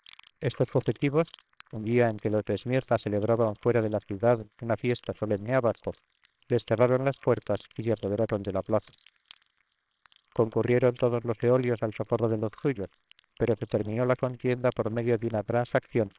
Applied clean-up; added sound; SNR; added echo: neural separator model SepFormer WHAMR!.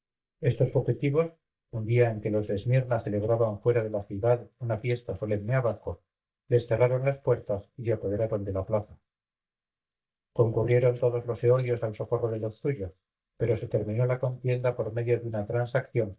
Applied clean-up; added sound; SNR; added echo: neural mask model DeepFilterNet 3.